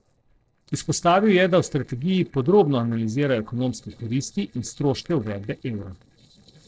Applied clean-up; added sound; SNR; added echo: neural separator model SepFormer DNS4.